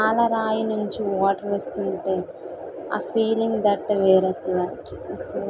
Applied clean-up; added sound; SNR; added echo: none; none; none; none.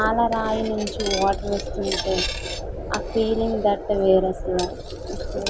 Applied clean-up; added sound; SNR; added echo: none; Camera + Cutlery, silverware; 8 dB; none.